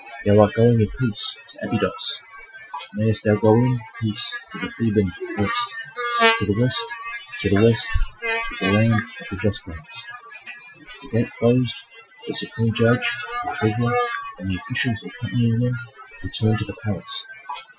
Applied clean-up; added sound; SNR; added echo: classical method Wiener filter.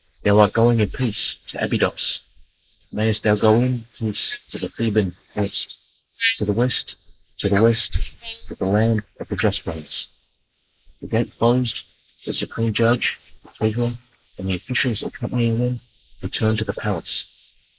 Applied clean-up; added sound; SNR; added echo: neural mask model Resemble Enhance denoiser.